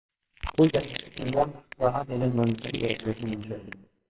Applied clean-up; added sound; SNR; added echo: neural separator model SepFormer WHAMR!.